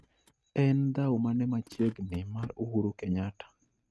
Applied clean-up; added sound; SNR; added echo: neural mask model RNNoise.